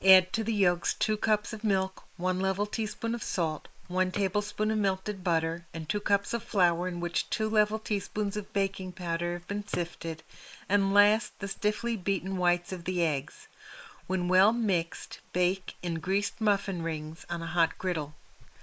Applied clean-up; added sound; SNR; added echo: neural mask model Resemble Enhance denoiser.